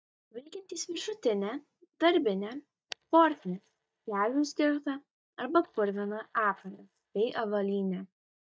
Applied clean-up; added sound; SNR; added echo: neural mask model DeepFilterNet 3.